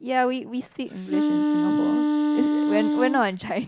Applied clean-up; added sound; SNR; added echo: none; Wind instrument, woodwind instrument; -4 dB; none.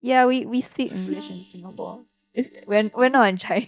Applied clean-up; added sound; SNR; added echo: neural mask model DeepFilterNet 3.